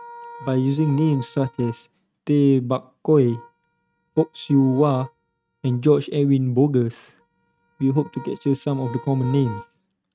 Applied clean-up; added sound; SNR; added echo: neural mask model RNNoise.